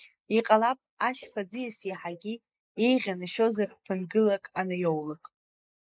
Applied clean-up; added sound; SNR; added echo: neural mask model Resemble Enhance denoiser.